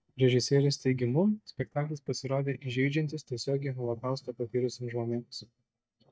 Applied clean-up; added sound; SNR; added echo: neural mask model DeepFilterNet 3.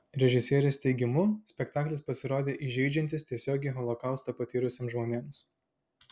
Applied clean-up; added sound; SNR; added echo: none; none; none; none.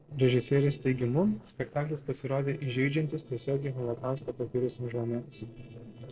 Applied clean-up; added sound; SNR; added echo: neural separator model SepFormer DNS4.